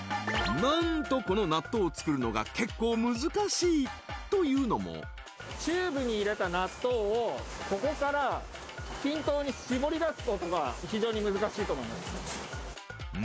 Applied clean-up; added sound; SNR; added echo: none; none; none; none.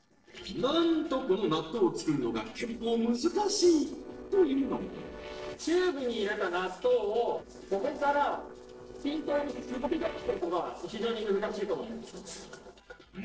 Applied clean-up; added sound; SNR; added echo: neural separator model SepFormer DNS4.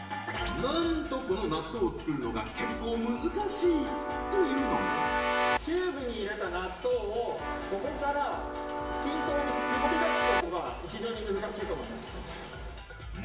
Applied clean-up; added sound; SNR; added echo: none; Keyboard (musical); 0 dB; reverberation time 0.9 s.